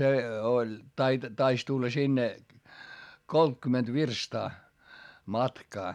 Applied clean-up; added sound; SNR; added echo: none; none; none; none.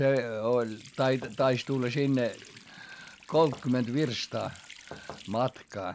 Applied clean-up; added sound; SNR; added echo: none; Knock / Wood + Water tap, faucet; 19 dB; none.